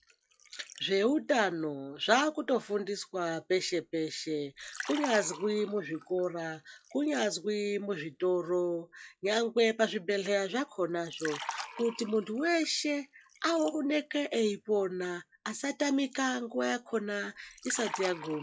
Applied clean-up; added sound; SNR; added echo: classical method log-MMSE.